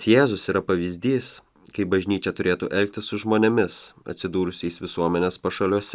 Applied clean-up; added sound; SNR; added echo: none; none; none; none.